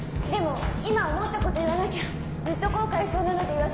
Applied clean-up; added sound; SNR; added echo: none; Engine / Boat, Water vehicle + Drum kit; 6 dB; none.